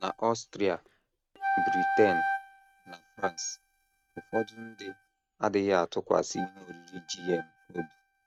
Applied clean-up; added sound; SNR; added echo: neural mask model RNNoise.